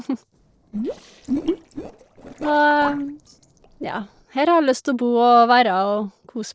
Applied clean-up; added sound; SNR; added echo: neural separator model SepFormer DNS4.